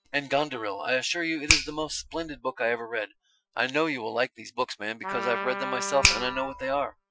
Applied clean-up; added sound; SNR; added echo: classical method Wiener filter.